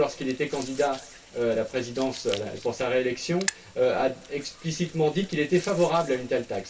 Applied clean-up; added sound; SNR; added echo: none; Hands; 15 dB; reverberation time 0.2 s.